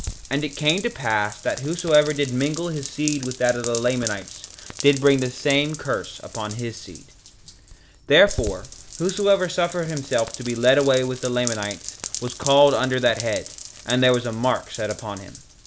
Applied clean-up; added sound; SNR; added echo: none; Rain; 13 dB; none.